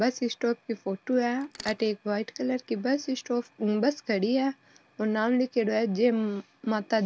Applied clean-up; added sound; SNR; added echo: none; Mechanisms; 15 dB; none.